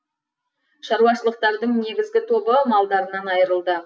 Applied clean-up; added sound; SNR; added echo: none; none; none; none.